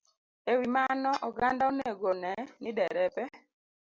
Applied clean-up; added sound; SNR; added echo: none; none; none; none.